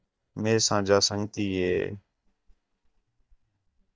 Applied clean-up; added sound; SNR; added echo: neural mask model DeepFilterNet 3.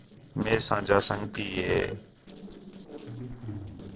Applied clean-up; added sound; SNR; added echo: neural separator model SepFormer DNS4.